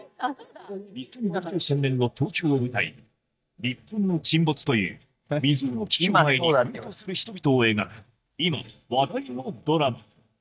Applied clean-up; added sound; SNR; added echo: neural mask model DeepFilterNet 3.